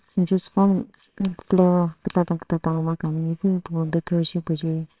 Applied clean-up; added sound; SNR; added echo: neural separator model SepFormer WHAMR!.